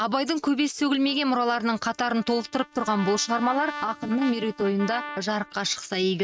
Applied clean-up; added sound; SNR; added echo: neural mask model RNNoise.